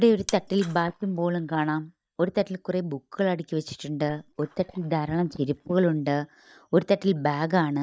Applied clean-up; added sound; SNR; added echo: neural mask model DeepFilterNet 3.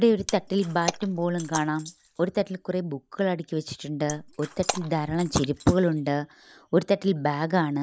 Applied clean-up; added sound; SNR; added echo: neural mask model Resemble Enhance denoiser.